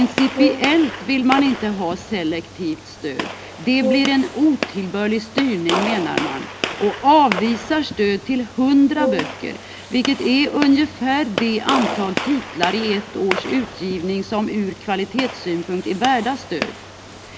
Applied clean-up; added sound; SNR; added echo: none; Gunshot, gunfire + Brass instrument; 8 dB; none.